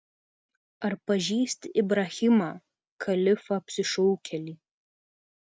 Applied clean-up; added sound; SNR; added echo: none; none; none; none.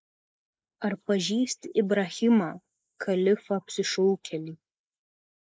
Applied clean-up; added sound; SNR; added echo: neural mask model Resemble Enhance denoiser.